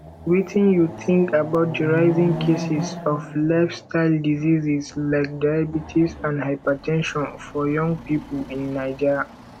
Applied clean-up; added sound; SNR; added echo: none; Chatter / Car passing by / Motorcycle / Traffic noise, roadway noise / Accelerating, revving, vroom; 12 dB; none.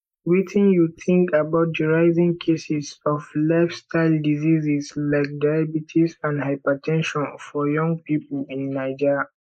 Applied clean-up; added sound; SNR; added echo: neural mask model Resemble Enhance denoiser.